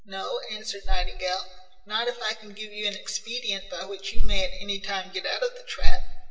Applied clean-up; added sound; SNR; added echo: none; none; none; reverberation time 0.8 s.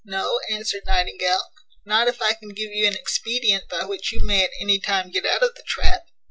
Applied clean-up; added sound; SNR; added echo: none; none; none; none.